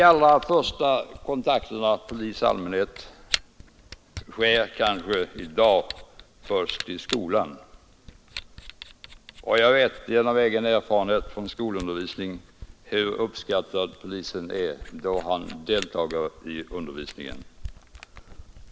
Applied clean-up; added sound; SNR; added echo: none; Camera; 16 dB; none.